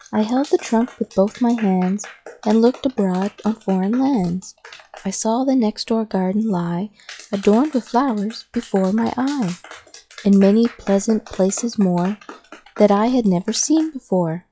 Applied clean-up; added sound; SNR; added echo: classical method log-MMSE.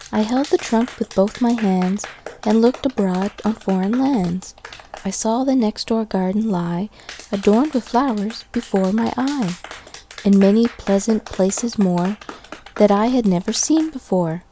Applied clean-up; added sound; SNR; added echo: none; Clapping; 19 dB; none.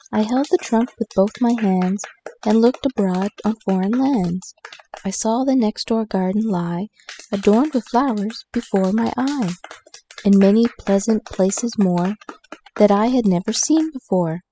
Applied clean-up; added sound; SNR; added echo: classical method spectral subtraction.